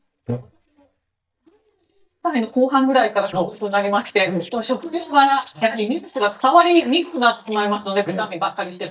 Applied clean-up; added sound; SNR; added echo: neural mask model DeepFilterNet 3.